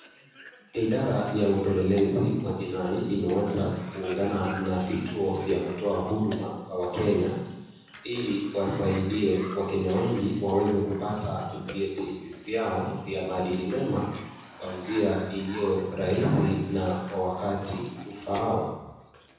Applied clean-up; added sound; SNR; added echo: none; Cough; 18 dB; reverberation time 1.1 s.